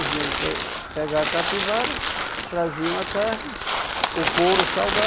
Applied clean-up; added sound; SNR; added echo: none; Crow + Crumpling, crinkling; 0 dB; none.